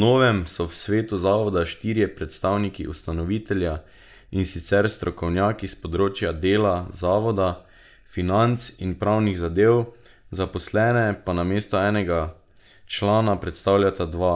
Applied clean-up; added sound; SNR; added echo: neural mask model Resemble Enhance denoiser.